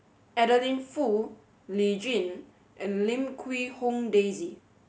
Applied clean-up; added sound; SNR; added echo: none; none; none; none.